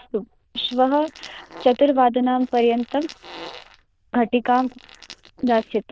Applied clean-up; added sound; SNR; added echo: neural diffusion model UNIVERSE++.